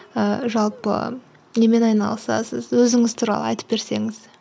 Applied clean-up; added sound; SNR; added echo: none; none; none; none.